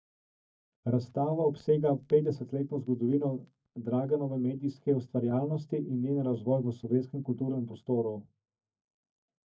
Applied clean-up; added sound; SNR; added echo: neural mask model DeepFilterNet 3.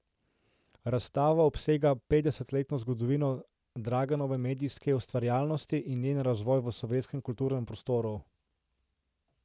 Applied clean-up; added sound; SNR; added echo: none; none; none; none.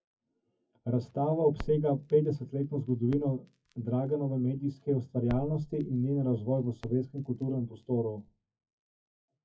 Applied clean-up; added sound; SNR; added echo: classical method WPE with log-MMSE.